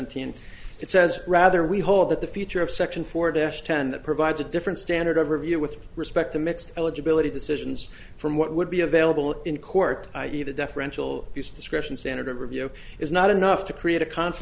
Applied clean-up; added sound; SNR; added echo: none; none; none; none.